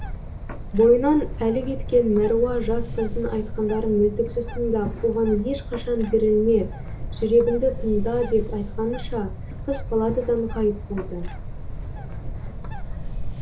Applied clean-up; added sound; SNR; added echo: none; Bird; 6 dB; reverberation time 0.2 s.